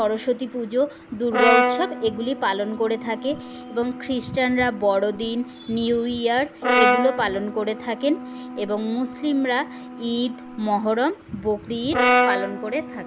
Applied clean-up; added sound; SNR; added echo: none; Brass instrument; 3 dB; none.